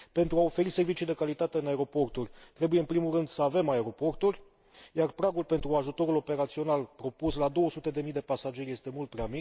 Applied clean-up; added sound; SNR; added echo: none; none; none; none.